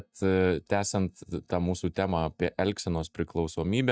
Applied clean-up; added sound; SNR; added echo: neural mask model DeepFilterNet 3.